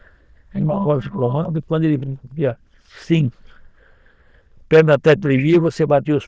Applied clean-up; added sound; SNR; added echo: neural diffusion model UNIVERSE++.